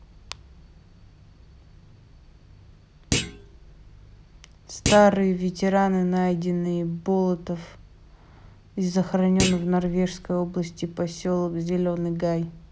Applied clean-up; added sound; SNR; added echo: none; Thump, thud; 7 dB; none.